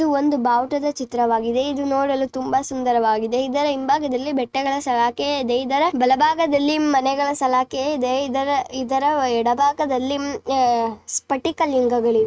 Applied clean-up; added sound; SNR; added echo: neural mask model RNNoise.